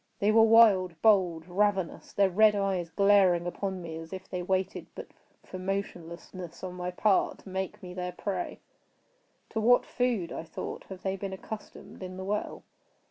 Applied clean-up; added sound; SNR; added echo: none; none; none; none.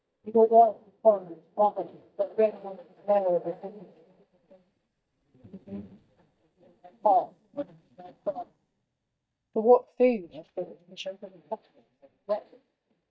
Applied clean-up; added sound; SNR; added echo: neural mask model DeepFilterNet 3.